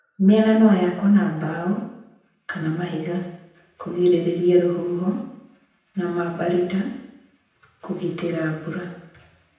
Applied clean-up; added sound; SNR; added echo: none; none; none; reverberation time 0.9 s.